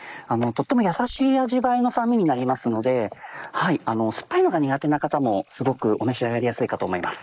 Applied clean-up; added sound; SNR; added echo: neural mask model Resemble Enhance denoiser.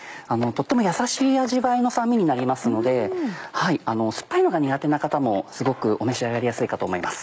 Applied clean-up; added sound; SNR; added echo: none; none; none; none.